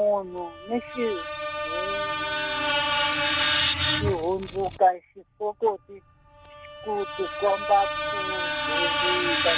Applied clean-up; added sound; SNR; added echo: none; Screech; 0 dB; none.